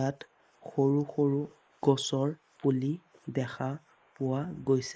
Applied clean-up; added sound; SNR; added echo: neural mask model Resemble Enhance denoiser.